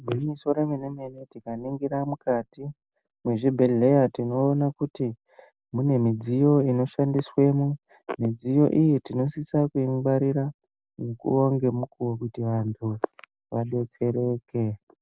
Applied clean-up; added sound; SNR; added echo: none; none; none; none.